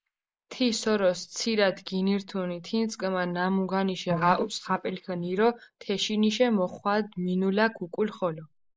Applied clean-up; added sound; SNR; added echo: neural mask model Resemble Enhance denoiser.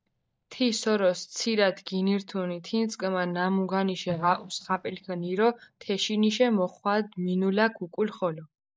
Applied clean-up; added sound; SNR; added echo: neural mask model DeepFilterNet 3.